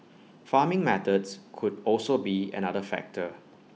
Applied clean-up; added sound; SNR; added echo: none; none; none; none.